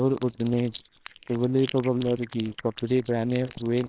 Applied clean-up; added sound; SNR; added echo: neural separator model SepFormer WHAMR!.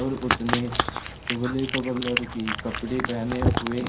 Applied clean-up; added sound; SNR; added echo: none; Cat; 0 dB; reverberation time 0.3 s.